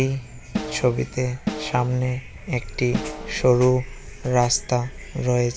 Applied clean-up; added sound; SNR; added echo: none; Snare drum; 9 dB; none.